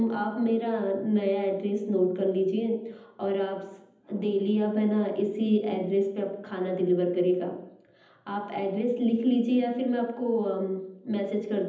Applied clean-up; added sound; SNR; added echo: none; none; none; reverberation time 0.8 s.